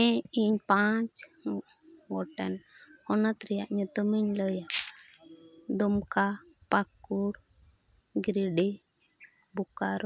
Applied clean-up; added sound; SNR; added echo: none; none; none; none.